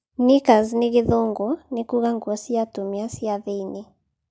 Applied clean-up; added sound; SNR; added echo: none; none; none; none.